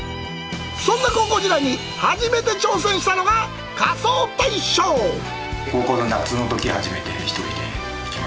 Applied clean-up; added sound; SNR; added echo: none; none; none; none.